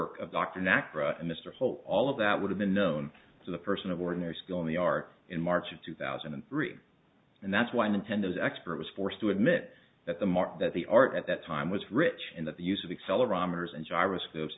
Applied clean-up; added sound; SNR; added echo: none; none; none; none.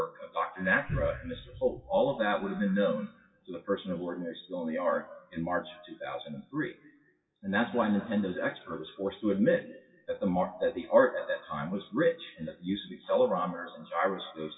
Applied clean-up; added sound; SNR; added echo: classical method WPE with log-MMSE.